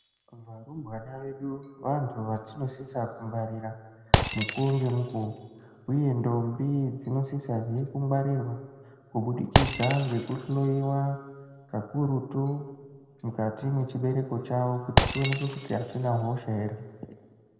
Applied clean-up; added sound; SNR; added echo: none; Shatter; 4 dB; reverberation time 1.7 s.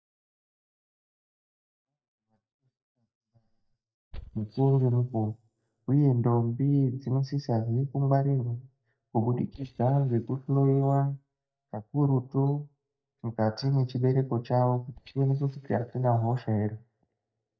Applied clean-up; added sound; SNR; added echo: neural mask model DeepFilterNet 3.